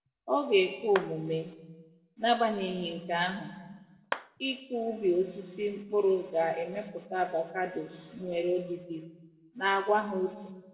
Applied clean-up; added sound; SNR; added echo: none; Clapping; 12 dB; reverberation time 1.0 s.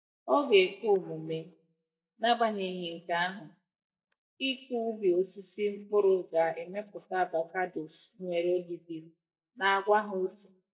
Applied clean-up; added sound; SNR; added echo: neural mask model DeepFilterNet 3.